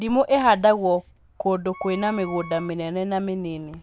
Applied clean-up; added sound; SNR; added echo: none; Wind instrument, woodwind instrument; 19 dB; none.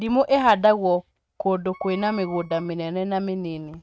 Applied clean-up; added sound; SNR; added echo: neural mask model RNNoise.